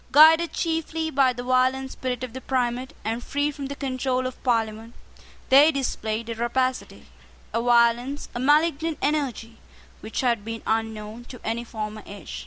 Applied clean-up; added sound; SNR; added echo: none; none; none; none.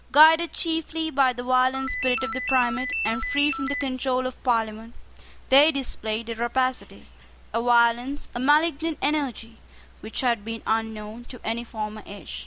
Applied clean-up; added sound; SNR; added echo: none; Ringtone; 4 dB; none.